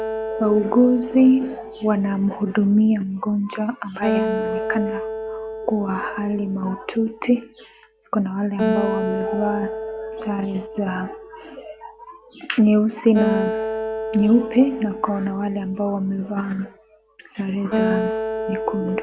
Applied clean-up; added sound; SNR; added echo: none; Acoustic guitar; 6 dB; none.